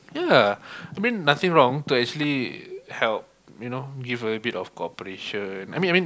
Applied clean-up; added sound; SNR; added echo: none; none; none; none.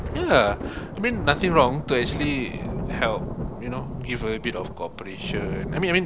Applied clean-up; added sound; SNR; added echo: none; Thunder; 6 dB; none.